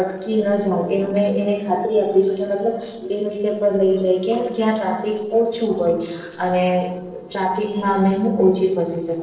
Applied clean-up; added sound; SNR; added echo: neural separator model SepFormer DNS4.